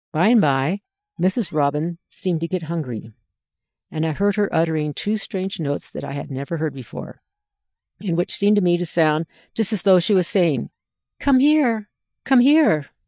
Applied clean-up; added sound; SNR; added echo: neural mask model DeepFilterNet 3.